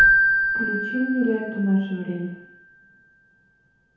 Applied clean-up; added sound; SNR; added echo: none; Keyboard (musical); -3 dB; reverberation time 0.9 s.